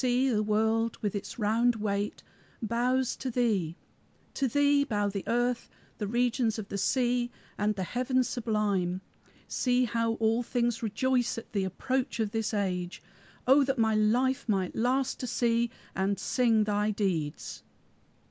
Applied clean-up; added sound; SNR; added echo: none; none; none; none.